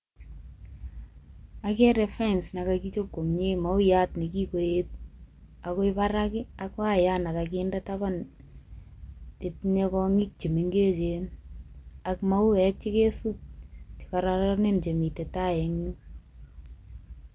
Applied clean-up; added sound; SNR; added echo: none; none; none; none.